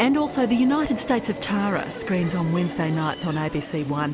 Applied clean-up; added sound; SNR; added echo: none; Subway, metro, underground; 11 dB; none.